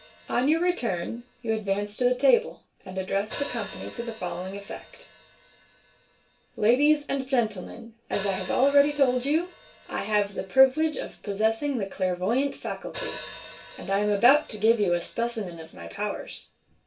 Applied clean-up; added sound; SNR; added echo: none; Hi-hat; 19 dB; reverberation time 0.2 s.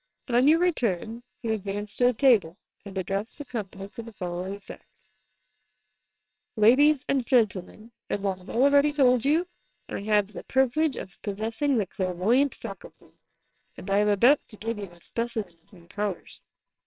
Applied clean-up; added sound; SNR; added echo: neural separator model SepFormer WHAMR!.